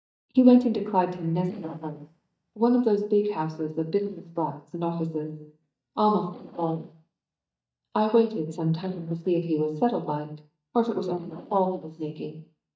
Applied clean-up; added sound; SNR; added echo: neural mask model DeepFilterNet 3.